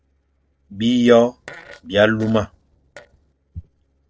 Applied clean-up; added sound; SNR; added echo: neural separator model SepFormer DNS4.